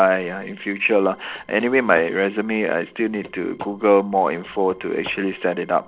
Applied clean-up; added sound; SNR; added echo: neural separator model SepFormer DNS4.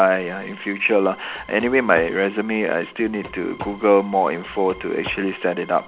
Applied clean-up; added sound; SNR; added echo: none; Run + Organ; 19 dB; none.